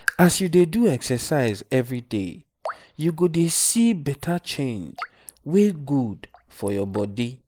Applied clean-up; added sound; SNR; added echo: neural mask model Resemble Enhance denoiser.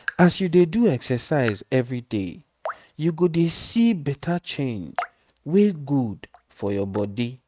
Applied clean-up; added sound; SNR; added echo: neural mask model RNNoise.